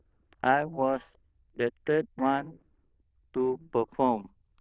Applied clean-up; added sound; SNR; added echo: neural diffusion model UNIVERSE++.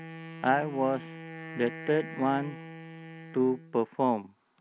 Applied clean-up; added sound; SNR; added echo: none; Wind instrument, woodwind instrument; 13 dB; none.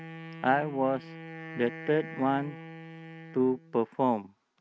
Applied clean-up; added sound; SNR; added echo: neural mask model RNNoise.